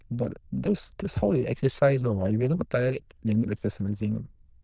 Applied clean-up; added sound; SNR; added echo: neural diffusion model UNIVERSE++.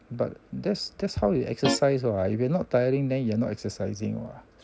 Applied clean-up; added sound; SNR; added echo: none; Guitar; 2 dB; none.